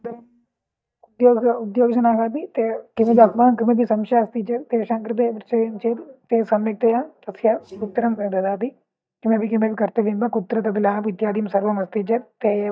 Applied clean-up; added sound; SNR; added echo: neural mask model DeepFilterNet 3.